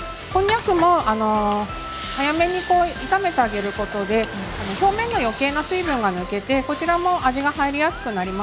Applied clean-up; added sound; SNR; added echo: none; Bowed string instrument + Car passing by; 19 dB; none.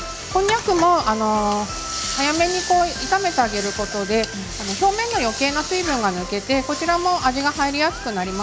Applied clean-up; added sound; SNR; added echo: none; none; none; none.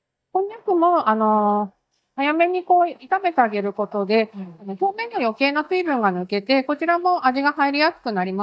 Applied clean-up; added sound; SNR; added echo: neural mask model DeepFilterNet 3.